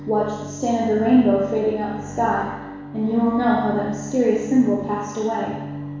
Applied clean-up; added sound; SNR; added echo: none; Bowed string instrument; 13 dB; reverberation time 1.1 s.